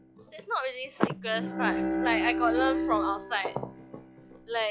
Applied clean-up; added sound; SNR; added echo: classical method log-MMSE.